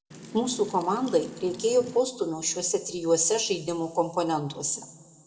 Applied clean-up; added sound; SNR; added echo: none; Wind; 17 dB; reverberation time 1.4 s.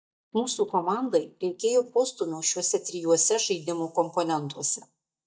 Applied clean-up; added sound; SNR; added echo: neural mask model DeepFilterNet 3.